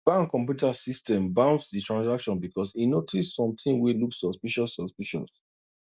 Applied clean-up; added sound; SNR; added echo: none; none; none; none.